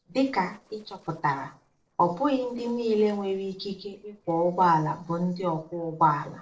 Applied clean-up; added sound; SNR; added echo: neural separator model SepFormer DNS4.